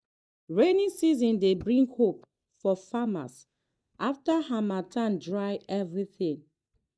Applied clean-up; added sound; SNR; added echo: neural mask model DeepFilterNet 3.